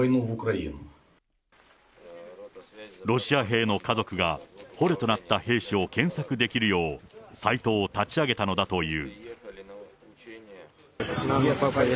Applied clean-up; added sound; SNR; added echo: none; none; none; none.